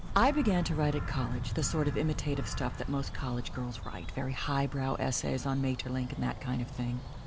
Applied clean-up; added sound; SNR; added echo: none; Bird vocalization, bird call, bird song; 5 dB; none.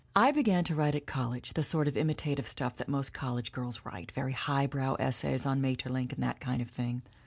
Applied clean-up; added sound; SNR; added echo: none; none; none; none.